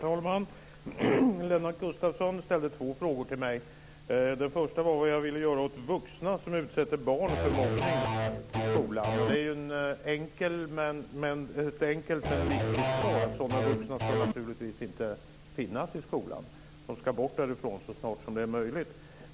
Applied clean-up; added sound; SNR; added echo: none; Electric guitar / Bass guitar; -1 dB; none.